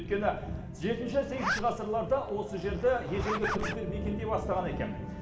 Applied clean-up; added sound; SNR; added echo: none; Zipper (clothing); 9 dB; reverberation time 1.0 s.